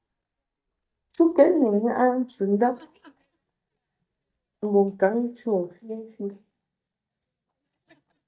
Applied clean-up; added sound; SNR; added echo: neural mask model DeepFilterNet 3.